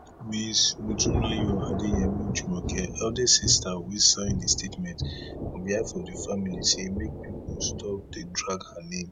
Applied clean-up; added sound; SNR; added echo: none; Thunder / Rain; 5 dB; none.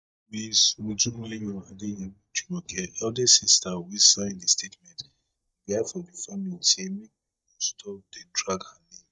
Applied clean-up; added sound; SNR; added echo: neural mask model DeepFilterNet 3.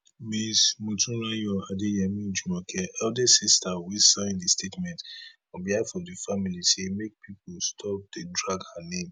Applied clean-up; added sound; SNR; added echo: none; none; none; none.